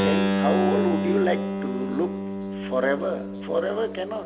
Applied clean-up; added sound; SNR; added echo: none; Keyboard (musical); 0 dB; none.